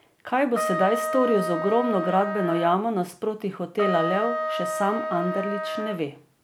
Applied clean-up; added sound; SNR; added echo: none; Trumpet; 4 dB; none.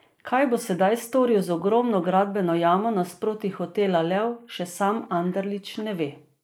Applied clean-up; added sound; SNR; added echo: neural mask model Resemble Enhance denoiser.